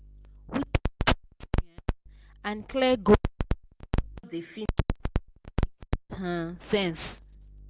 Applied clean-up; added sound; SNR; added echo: none; none; none; none.